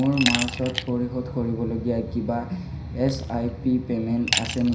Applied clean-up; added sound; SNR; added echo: none; Glass; 8 dB; reverberation time 0.5 s.